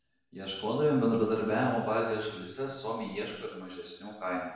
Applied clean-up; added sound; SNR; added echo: none; none; none; reverberation time 0.9 s.